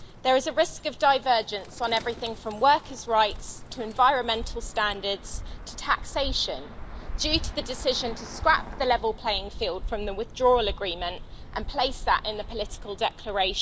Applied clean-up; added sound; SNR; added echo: none; Bird; 10 dB; none.